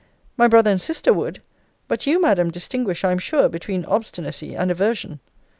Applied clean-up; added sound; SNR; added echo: none; none; none; none.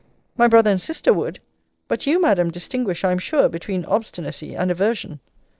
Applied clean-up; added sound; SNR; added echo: neural separator model SepFormer DNS4.